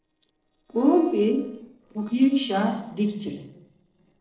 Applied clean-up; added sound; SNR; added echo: neural separator model SepFormer DNS4.